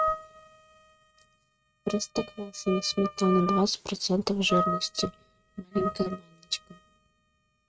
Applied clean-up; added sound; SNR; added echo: neural mask model RNNoise.